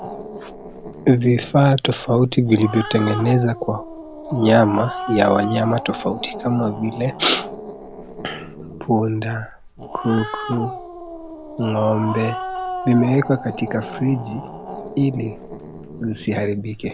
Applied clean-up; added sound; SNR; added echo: none; Growling; 11 dB; none.